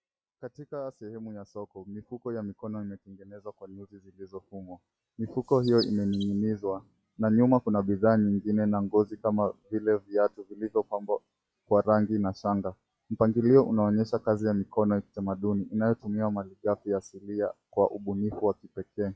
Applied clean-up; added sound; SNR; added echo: classical method log-MMSE.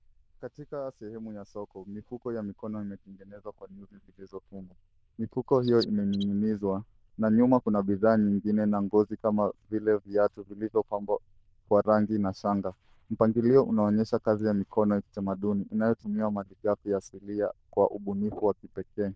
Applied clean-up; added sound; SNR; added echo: neural diffusion model UNIVERSE++.